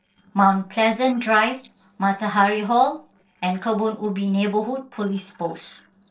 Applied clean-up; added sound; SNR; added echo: neural separator model SepFormer DNS4.